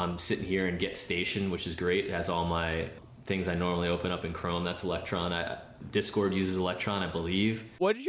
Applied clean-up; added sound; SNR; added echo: none; none; none; none.